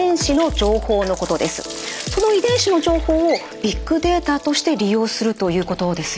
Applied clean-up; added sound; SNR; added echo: none; Water tap, faucet; 18 dB; none.